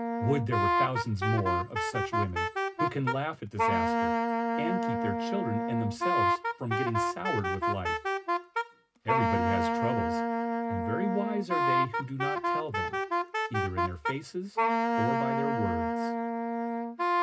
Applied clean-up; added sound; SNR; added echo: none; Wind instrument, woodwind instrument; -5 dB; reverberation time 0.4 s.